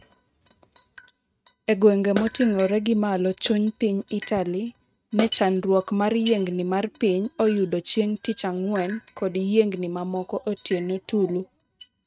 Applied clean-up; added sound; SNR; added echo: neural mask model RNNoise.